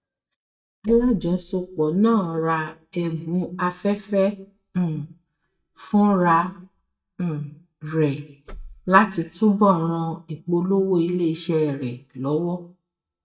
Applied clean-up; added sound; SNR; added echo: neural mask model DeepFilterNet 3.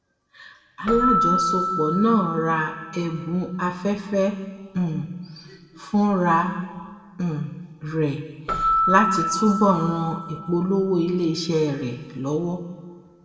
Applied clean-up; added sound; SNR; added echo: none; Keyboard (musical); 5 dB; reverberation time 1.3 s.